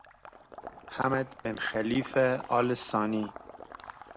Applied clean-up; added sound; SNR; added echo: none; Water / Liquid; 15 dB; none.